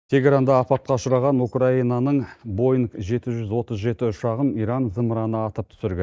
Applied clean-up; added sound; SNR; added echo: neural mask model DeepFilterNet 3.